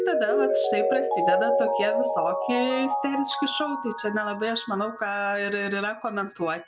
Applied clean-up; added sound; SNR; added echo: none; Mallet percussion; -1 dB; none.